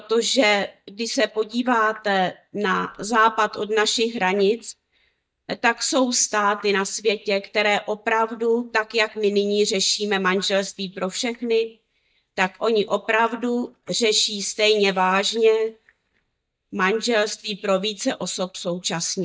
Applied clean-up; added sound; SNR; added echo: neural mask model DeepFilterNet 3.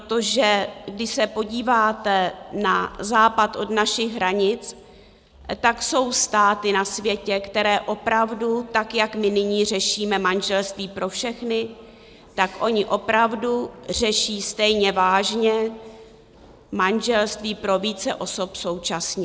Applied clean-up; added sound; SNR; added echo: none; none; none; none.